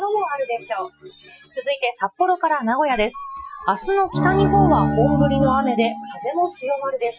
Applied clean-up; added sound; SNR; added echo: classical method Wiener filter.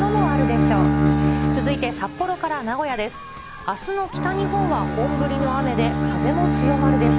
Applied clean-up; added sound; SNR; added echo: none; Bowed string instrument; -4 dB; none.